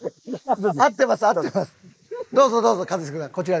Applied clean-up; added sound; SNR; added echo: neural mask model Resemble Enhance denoiser.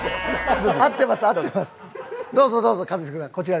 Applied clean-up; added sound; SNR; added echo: none; Livestock, farm animals, working animals; 14 dB; none.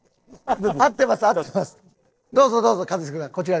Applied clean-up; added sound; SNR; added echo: neural separator model SepFormer DNS4.